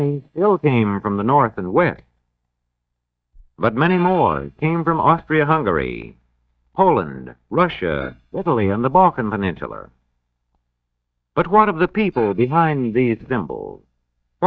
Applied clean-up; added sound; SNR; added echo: neural mask model DeepFilterNet 3.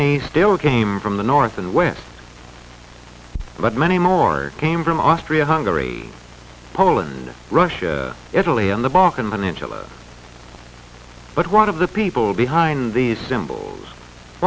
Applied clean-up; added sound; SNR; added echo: none; none; none; none.